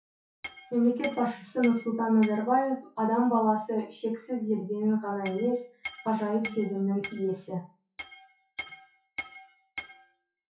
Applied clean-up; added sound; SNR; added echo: classical method WPE with log-MMSE.